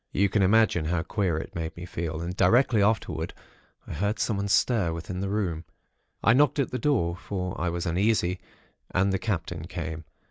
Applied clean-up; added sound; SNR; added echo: none; none; none; none.